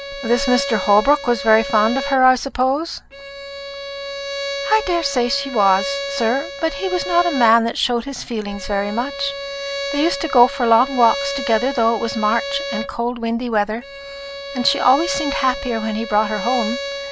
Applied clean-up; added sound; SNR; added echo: none; Bowed string instrument; 8 dB; none.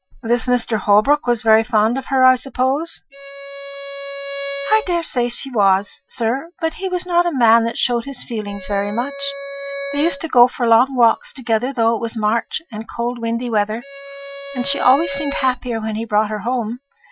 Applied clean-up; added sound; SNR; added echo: classical method Wiener filter.